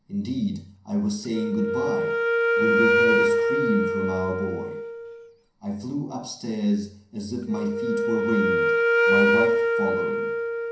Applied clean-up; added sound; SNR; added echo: none; Wind instrument, woodwind instrument; -4 dB; reverberation time 0.3 s.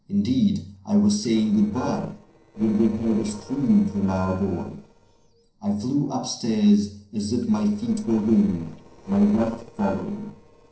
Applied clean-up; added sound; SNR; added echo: neural separator model SepFormer DNS4.